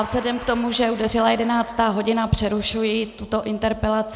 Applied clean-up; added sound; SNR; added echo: none; none; none; none.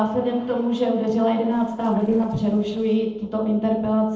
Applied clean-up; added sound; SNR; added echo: neural separator model SepFormer DNS4.